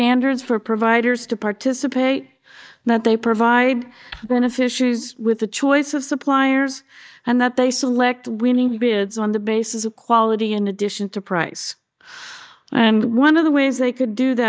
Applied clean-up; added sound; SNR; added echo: neural mask model DeepFilterNet 3.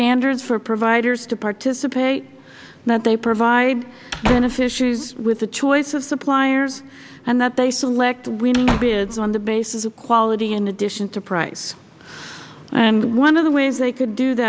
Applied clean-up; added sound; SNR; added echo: none; Slam / Wood; 11 dB; none.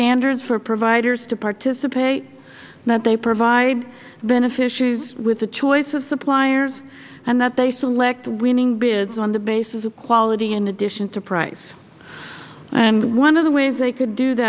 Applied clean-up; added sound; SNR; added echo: none; none; none; none.